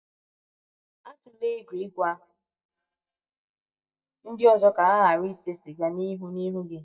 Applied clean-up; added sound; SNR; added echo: neural mask model DeepFilterNet 3.